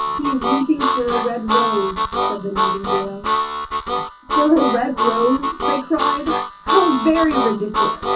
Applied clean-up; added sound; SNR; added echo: none; Harmonica; 0 dB; reverberation time 0.3 s.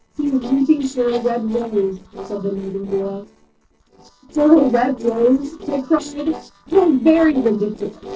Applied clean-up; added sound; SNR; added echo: neural separator model SepFormer DNS4.